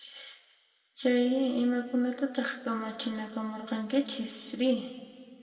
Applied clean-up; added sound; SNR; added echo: none; none; none; reverberation time 2.0 s.